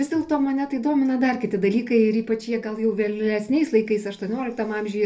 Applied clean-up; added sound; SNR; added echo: none; none; none; reverberation time 0.3 s.